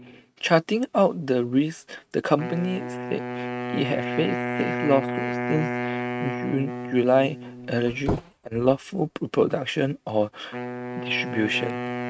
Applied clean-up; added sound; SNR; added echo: neural mask model RNNoise.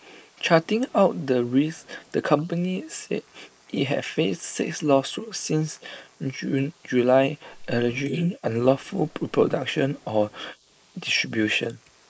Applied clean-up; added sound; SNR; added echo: neural mask model Resemble Enhance denoiser.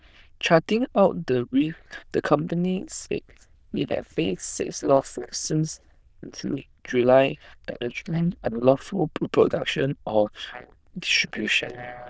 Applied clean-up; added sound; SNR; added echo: neural diffusion model UNIVERSE++.